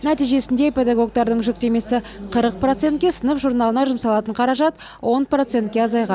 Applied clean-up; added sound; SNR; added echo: none; none; none; none.